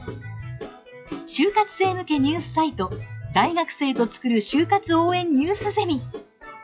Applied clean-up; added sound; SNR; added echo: classical method log-MMSE.